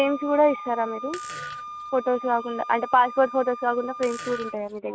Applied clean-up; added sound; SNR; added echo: none; Fart + Wind instrument, woodwind instrument; 12 dB; none.